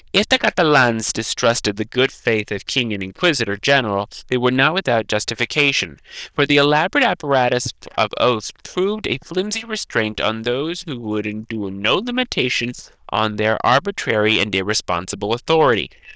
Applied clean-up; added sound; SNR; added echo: neural diffusion model UNIVERSE++.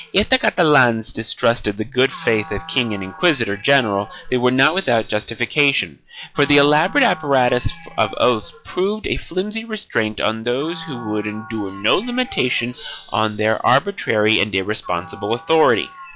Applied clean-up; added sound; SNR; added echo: classical method log-MMSE.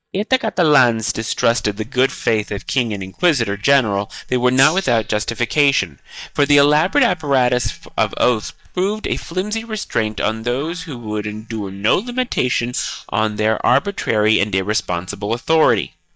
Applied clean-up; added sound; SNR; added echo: neural mask model DeepFilterNet 3.